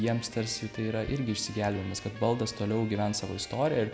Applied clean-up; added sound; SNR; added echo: none; none; none; none.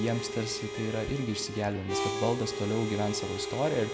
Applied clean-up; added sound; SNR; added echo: none; Harmonica; 5 dB; none.